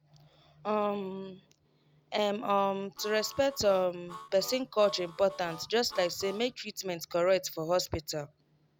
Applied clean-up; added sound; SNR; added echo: none; Harmonica; 17 dB; none.